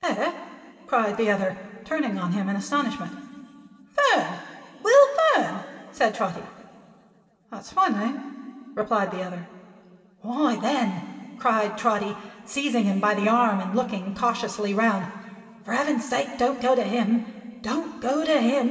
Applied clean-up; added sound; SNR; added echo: none; none; none; reverberation time 2.3 s.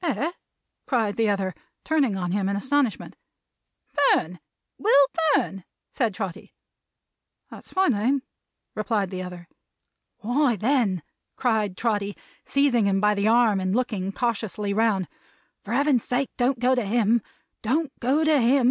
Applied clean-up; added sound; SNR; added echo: none; none; none; none.